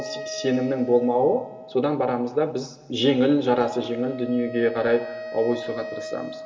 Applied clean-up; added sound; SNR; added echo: none; Wind instrument, woodwind instrument; 13 dB; reverberation time 1.9 s.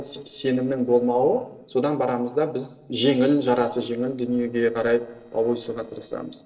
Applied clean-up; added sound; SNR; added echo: neural separator model SepFormer DNS4.